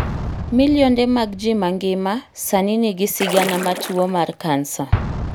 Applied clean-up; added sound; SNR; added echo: none; Explosion + Splash, splatter; 8 dB; none.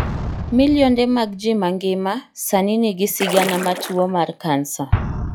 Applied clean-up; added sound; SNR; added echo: classical method log-MMSE.